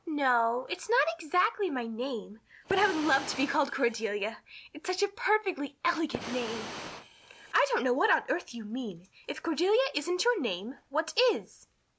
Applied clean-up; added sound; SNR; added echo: none; Fire; 10 dB; none.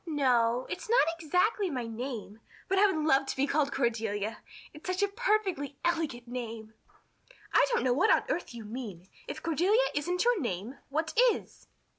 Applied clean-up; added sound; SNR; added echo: none; none; none; none.